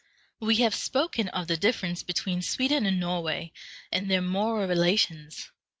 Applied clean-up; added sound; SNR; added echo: none; none; none; none.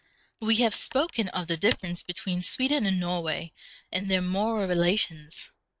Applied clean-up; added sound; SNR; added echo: neural mask model RNNoise.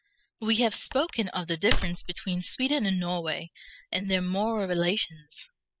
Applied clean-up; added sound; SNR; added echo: classical method spectral subtraction.